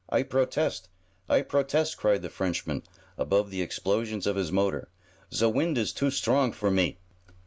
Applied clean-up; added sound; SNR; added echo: none; none; none; none.